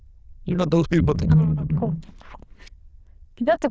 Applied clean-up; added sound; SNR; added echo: neural diffusion model UNIVERSE++.